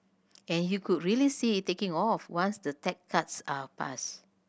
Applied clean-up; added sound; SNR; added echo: none; none; none; none.